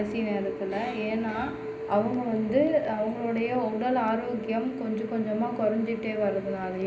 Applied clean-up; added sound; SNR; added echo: none; Telephone; 11 dB; reverberation time 0.5 s.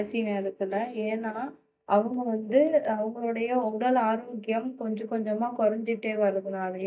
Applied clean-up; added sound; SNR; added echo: neural mask model DeepFilterNet 3.